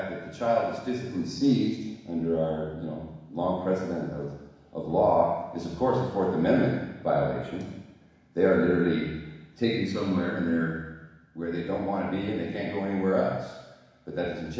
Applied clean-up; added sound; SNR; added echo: none; none; none; reverberation time 1.1 s.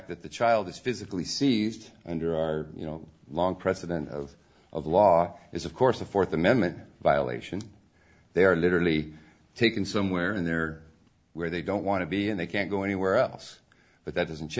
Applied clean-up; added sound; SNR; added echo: none; none; none; none.